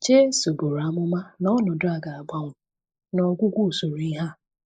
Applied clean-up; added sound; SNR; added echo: neural mask model Resemble Enhance denoiser.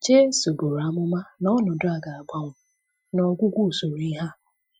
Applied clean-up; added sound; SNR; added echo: classical method Wiener filter.